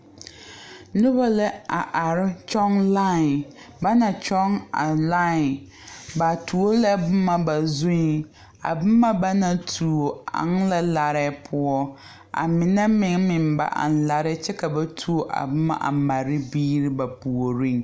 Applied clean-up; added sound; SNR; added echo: none; none; none; none.